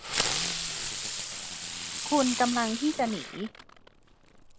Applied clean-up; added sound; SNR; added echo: none; Fireworks; 2 dB; none.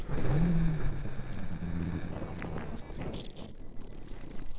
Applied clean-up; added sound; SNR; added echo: neural separator model SepFormer DNS4.